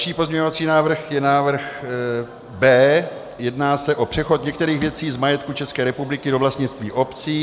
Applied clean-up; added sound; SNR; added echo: none; none; none; none.